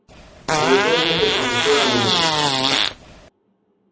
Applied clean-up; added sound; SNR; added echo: none; Fart; -4 dB; reverberation time 2.1 s.